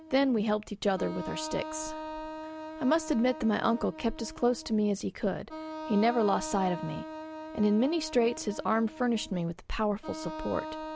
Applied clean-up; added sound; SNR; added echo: none; Wind instrument, woodwind instrument; 11 dB; none.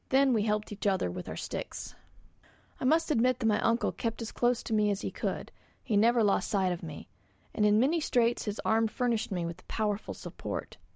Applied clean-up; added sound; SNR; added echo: none; none; none; none.